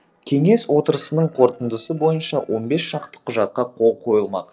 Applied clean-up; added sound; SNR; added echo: neural separator model SepFormer DNS4.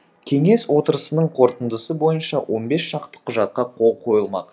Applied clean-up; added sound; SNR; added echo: none; none; none; none.